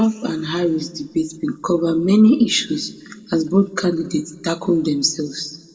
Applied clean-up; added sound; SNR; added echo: none; none; none; reverberation time 1.1 s.